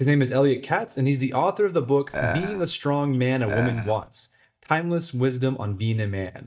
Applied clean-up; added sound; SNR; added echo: neural mask model DeepFilterNet 3.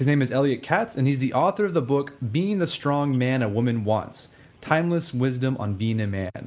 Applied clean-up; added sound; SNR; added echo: none; none; none; none.